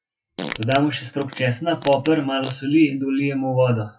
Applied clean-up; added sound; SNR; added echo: classical method WPE with log-MMSE.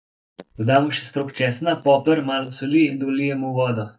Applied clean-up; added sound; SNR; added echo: neural mask model DeepFilterNet 3.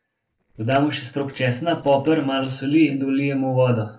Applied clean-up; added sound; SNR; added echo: neural separator model SepFormer DNS4.